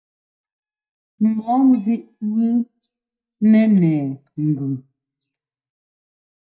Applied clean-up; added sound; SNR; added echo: neural mask model DeepFilterNet 3.